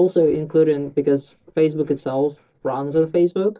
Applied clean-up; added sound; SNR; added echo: neural separator model SepFormer DNS4.